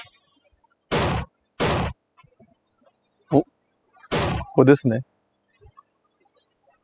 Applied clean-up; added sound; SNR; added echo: classical method spectral subtraction.